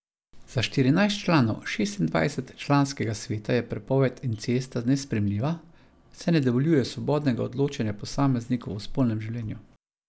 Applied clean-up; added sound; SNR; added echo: none; none; none; none.